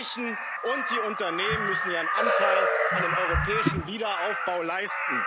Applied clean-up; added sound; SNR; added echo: none; Crow; -4 dB; none.